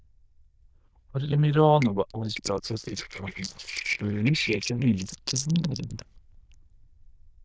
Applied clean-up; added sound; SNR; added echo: neural diffusion model UNIVERSE++.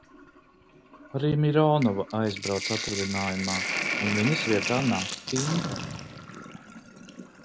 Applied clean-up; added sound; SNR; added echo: none; Sink (filling or washing); 5 dB; none.